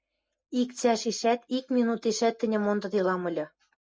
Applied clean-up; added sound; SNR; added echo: neural mask model Resemble Enhance denoiser.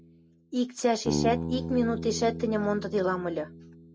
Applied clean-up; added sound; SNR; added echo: none; Bass guitar; 6 dB; none.